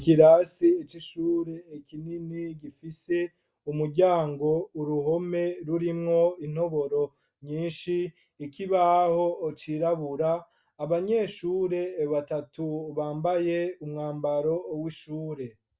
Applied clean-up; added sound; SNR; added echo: none; none; none; none.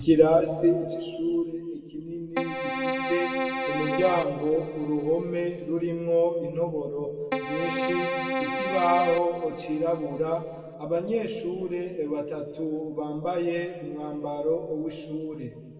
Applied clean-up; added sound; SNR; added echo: none; Keyboard (musical); 4 dB; reverberation time 1.8 s.